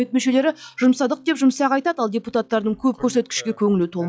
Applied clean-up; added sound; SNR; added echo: classical method log-MMSE.